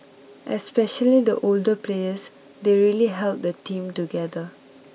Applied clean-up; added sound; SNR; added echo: none; none; none; none.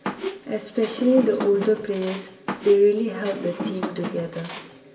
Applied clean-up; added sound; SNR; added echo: none; Squeak; 9 dB; reverberation time 0.7 s.